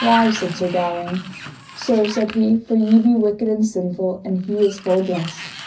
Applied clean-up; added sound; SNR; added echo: none; Sliding door; 15 dB; reverberation time 0.4 s.